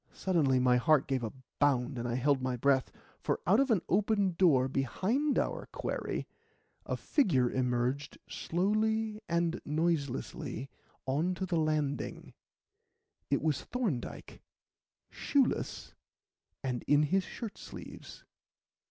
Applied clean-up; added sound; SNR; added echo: none; none; none; none.